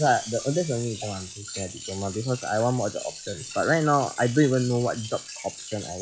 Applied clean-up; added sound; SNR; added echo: classical method log-MMSE.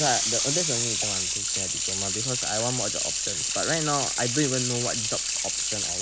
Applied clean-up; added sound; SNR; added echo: none; Sink (filling or washing) / Water tap, faucet; -4 dB; none.